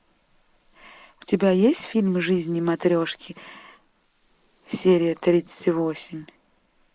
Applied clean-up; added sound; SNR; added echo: neural mask model Resemble Enhance denoiser.